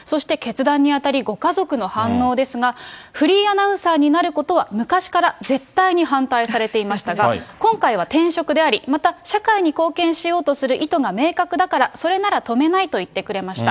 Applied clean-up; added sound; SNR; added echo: none; none; none; none.